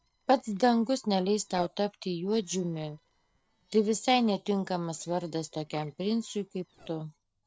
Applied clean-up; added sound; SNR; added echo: neural separator model SepFormer DNS4.